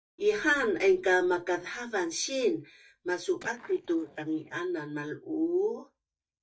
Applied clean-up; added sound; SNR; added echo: neural mask model DeepFilterNet 3.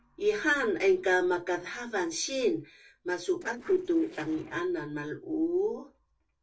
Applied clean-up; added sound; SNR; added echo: neural separator model SepFormer DNS4.